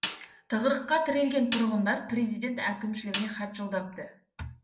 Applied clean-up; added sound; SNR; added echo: none; Snare drum; 11 dB; reverberation time 0.2 s.